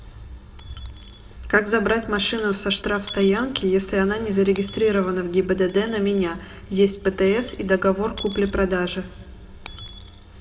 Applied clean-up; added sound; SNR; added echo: none; Coin (dropping) / Dishes, pots, and pans; 11 dB; reverberation time 1.8 s.